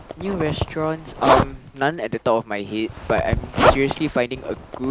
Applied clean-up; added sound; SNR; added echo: none; Zipper (clothing); 1 dB; none.